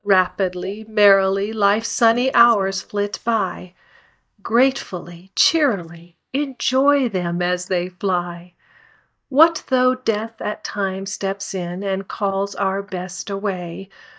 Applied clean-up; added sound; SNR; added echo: neural mask model DeepFilterNet 3.